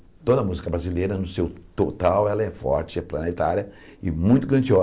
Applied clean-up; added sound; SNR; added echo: none; none; none; none.